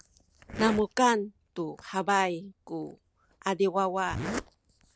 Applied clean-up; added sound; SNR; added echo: none; Zipper (clothing); 12 dB; none.